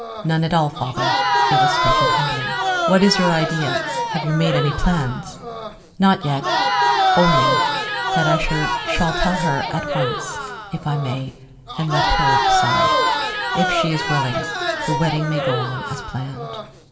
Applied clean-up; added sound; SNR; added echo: none; Crowd; -1 dB; reverberation time 1.3 s.